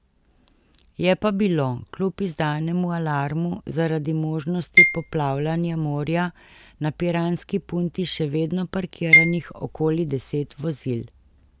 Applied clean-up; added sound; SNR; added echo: none; Marimba, xylophone; -3 dB; none.